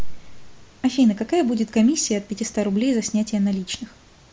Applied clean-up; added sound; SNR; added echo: none; none; none; none.